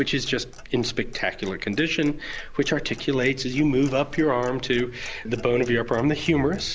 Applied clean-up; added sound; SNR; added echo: none; Clock; 14 dB; none.